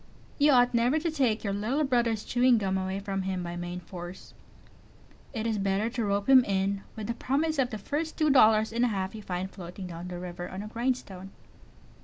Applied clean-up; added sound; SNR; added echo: none; none; none; none.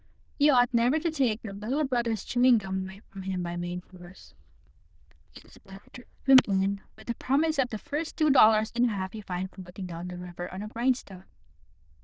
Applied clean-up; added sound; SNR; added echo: neural diffusion model UNIVERSE++.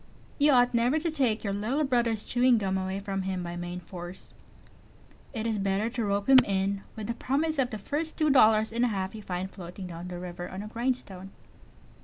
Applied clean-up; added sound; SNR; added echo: none; Clapping; 4 dB; none.